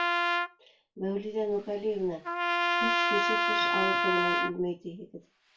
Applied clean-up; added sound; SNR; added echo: none; Trumpet; -4 dB; reverberation time 0.2 s.